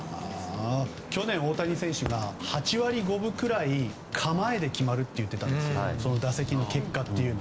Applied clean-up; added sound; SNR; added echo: none; Traffic noise, roadway noise / Vehicle horn, car horn, honking; 13 dB; none.